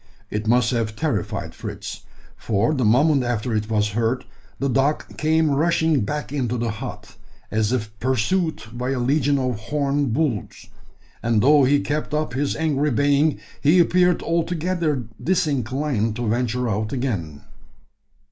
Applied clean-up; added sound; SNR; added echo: none; none; none; none.